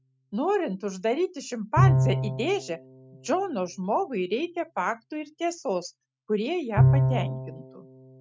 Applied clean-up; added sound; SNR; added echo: neural mask model RNNoise.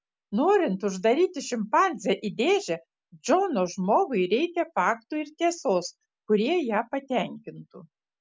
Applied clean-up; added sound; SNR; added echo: none; none; none; none.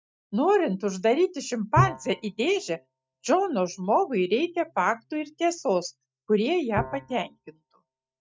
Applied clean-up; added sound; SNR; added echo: neural mask model DeepFilterNet 3.